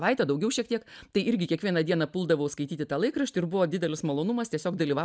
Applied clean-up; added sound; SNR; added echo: none; none; none; none.